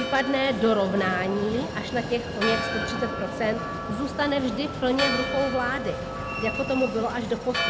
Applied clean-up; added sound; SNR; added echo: none; Church bell + Train; 4 dB; none.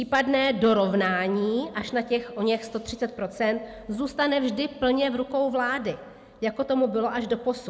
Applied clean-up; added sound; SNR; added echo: none; none; none; none.